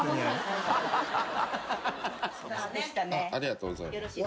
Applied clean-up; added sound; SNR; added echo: none; none; none; none.